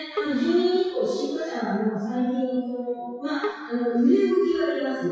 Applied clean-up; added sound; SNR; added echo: classical method WPE with log-MMSE.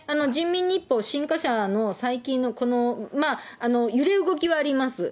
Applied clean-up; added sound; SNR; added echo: none; none; none; none.